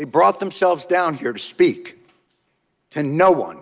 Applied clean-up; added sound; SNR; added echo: none; none; none; none.